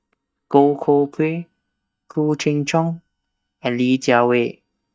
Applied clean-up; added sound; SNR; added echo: neural mask model DeepFilterNet 3.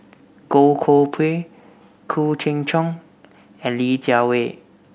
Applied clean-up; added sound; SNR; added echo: none; none; none; none.